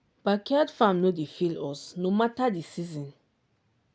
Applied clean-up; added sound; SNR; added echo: none; none; none; none.